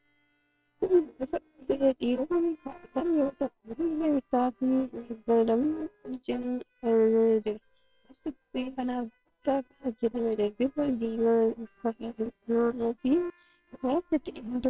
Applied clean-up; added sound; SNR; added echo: neural separator model SepFormer WHAMR!.